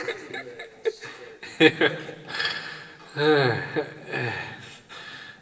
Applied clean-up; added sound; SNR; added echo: none; none; none; reverberation time 2.0 s.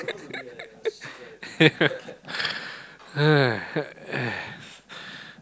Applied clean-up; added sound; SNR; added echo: none; none; none; none.